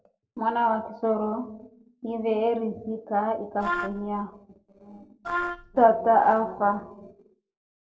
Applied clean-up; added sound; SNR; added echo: neural separator model SepFormer DNS4.